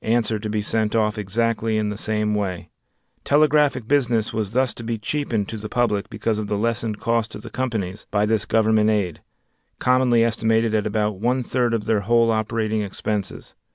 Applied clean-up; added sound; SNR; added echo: none; none; none; none.